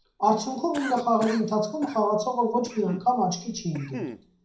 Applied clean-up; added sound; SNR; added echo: none; Cough; 15 dB; reverberation time 0.5 s.